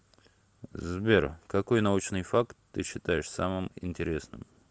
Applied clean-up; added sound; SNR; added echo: none; none; none; none.